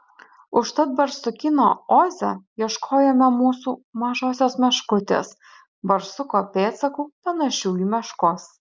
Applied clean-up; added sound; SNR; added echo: none; none; none; none.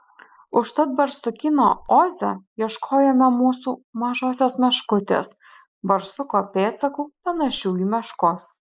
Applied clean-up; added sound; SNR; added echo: neural mask model Resemble Enhance denoiser.